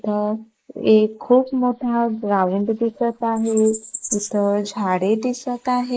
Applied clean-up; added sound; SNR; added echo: neural mask model Resemble Enhance denoiser.